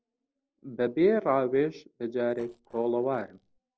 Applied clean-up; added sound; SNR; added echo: neural separator model SepFormer DNS4.